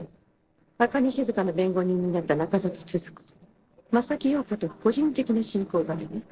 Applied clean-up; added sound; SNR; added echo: neural separator model SepFormer DNS4.